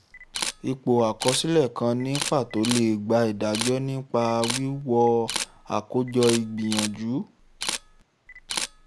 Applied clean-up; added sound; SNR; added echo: none; Camera; 9 dB; none.